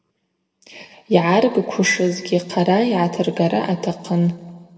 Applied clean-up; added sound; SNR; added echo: none; none; none; reverberation time 1.3 s.